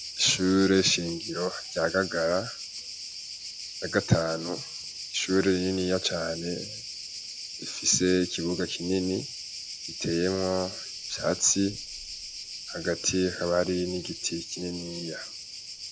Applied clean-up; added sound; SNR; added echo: none; Cricket; 10 dB; none.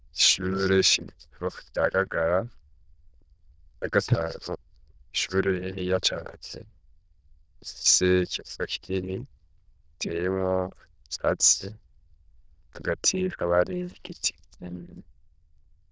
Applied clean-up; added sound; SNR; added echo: neural diffusion model UNIVERSE++.